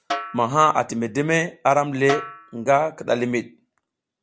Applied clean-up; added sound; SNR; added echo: none; Snare drum; 13 dB; none.